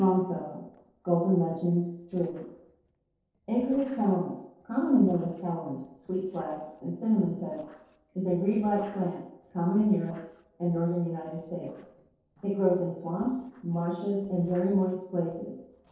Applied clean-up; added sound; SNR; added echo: neural separator model SepFormer DNS4.